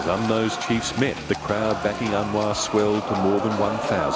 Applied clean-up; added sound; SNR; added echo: none; Livestock, farm animals, working animals; 13 dB; none.